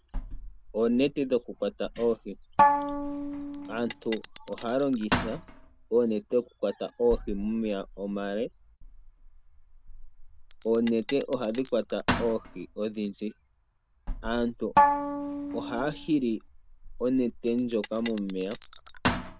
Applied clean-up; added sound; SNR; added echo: none; Bowed string instrument + Bell; 3 dB; none.